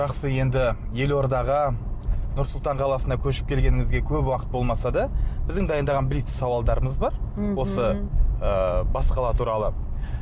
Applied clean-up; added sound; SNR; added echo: none; none; none; none.